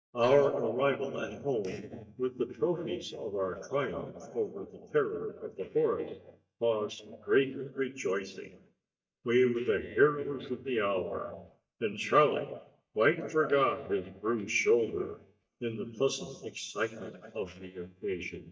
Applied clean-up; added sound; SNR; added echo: neural mask model DeepFilterNet 3.